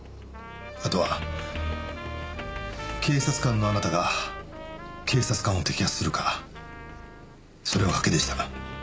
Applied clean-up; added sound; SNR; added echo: none; Trumpet; 14 dB; none.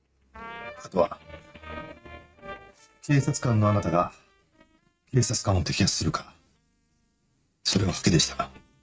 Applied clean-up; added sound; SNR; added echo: neural mask model RNNoise.